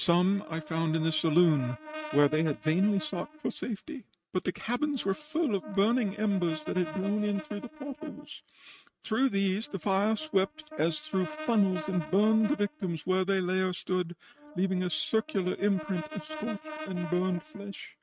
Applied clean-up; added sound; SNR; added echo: neural mask model RNNoise.